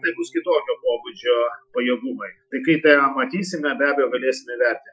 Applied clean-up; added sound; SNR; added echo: classical method Wiener filter.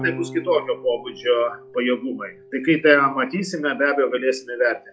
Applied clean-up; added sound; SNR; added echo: classical method log-MMSE.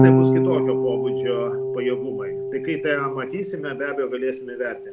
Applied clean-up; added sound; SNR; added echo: none; Electric guitar / Bass guitar; -5 dB; none.